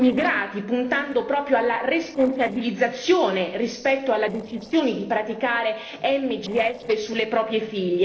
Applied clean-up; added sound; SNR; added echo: neural separator model SepFormer DNS4.